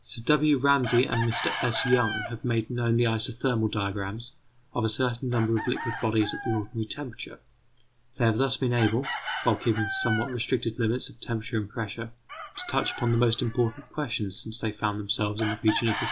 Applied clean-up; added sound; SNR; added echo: none; Chicken, rooster; 11 dB; none.